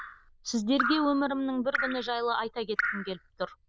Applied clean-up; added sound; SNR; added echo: neural diffusion model UNIVERSE++.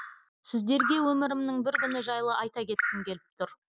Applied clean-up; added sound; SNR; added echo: none; Drip; 5 dB; none.